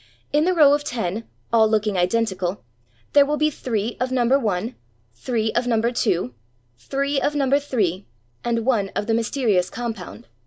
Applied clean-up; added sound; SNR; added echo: none; none; none; none.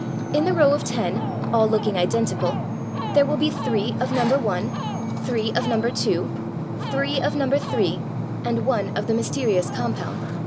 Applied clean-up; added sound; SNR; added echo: none; Ocean; 3 dB; none.